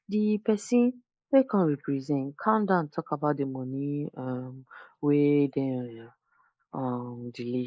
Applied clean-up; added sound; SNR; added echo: neural mask model Resemble Enhance denoiser.